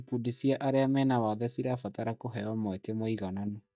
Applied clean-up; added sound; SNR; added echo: neural mask model DeepFilterNet 3.